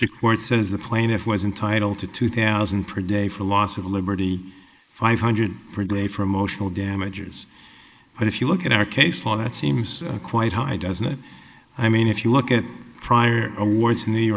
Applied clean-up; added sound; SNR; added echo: neural mask model Resemble Enhance denoiser.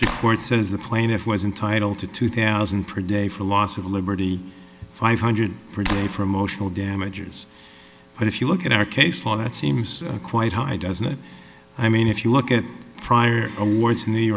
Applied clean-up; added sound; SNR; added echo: none; Clapping; 10 dB; none.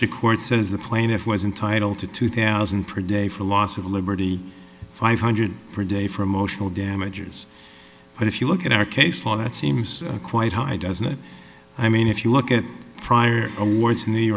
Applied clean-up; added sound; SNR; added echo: none; none; none; none.